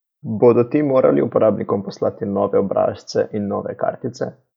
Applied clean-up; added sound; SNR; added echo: none; none; none; none.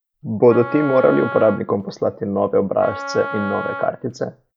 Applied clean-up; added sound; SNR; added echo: none; Wind instrument, woodwind instrument; 11 dB; none.